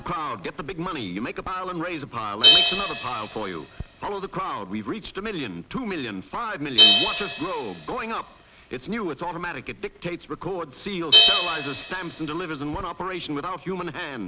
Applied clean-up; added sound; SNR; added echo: none; Crash cymbal; -5 dB; none.